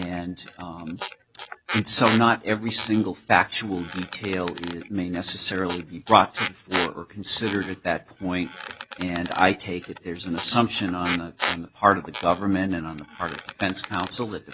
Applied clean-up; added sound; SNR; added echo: none; Squeak; 10 dB; none.